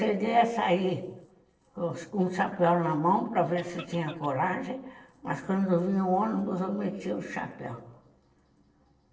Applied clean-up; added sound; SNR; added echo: neural separator model SepFormer DNS4.